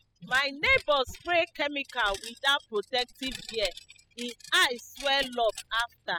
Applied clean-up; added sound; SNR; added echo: classical method spectral subtraction.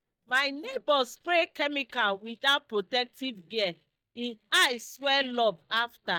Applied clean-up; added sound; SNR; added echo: neural mask model DeepFilterNet 3.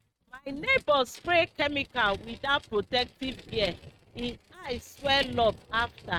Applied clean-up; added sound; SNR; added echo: neural mask model RNNoise.